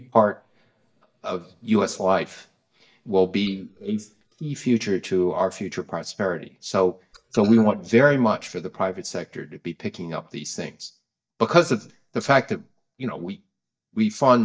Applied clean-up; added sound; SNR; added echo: neural mask model DeepFilterNet 3.